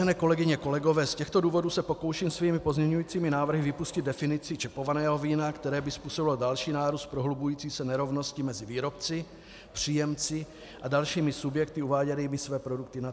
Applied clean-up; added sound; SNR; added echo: none; none; none; none.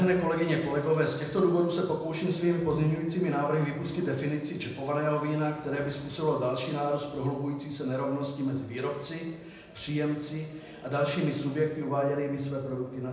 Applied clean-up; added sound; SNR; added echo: none; none; none; reverberation time 0.9 s.